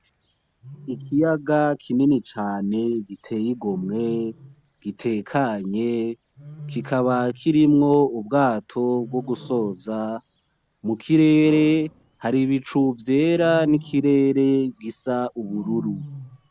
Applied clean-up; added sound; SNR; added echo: none; Wild animals; 20 dB; none.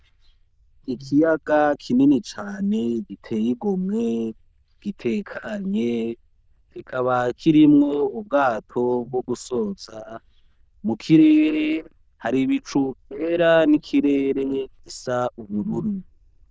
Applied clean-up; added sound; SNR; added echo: neural diffusion model UNIVERSE++.